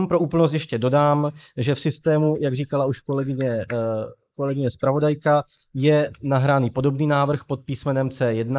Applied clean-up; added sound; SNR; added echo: neural mask model Resemble Enhance denoiser.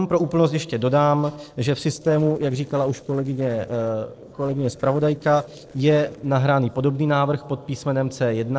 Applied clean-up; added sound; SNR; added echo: neural separator model SepFormer DNS4.